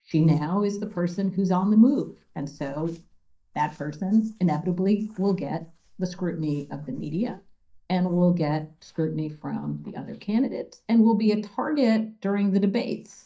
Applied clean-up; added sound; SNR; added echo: neural mask model DeepFilterNet 3.